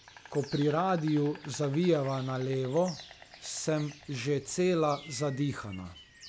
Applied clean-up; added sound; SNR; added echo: none; Insect; 19 dB; none.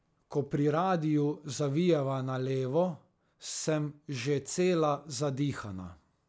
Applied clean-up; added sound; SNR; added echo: none; none; none; none.